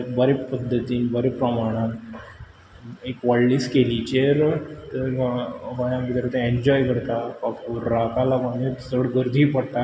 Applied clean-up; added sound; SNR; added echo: none; none; none; none.